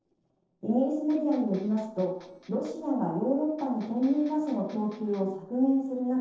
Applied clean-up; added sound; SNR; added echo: neural separator model SepFormer DNS4.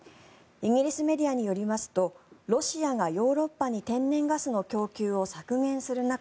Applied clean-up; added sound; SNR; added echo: none; none; none; none.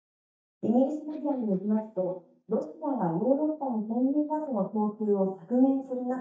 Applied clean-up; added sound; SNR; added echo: neural mask model DeepFilterNet 3.